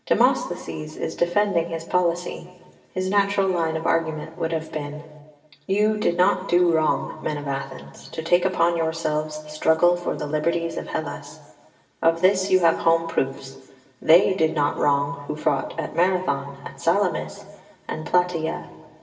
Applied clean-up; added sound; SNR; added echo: none; none; none; reverberation time 1.3 s.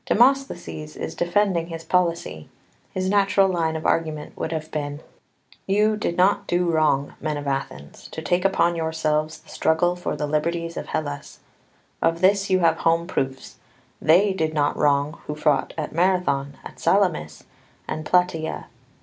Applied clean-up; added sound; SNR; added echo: none; none; none; none.